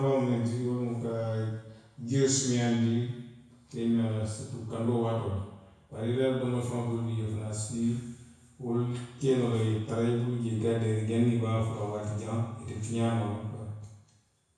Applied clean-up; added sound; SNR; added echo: none; none; none; reverberation time 1.0 s.